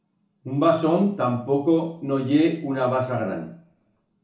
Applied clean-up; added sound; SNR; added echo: none; none; none; reverberation time 0.8 s.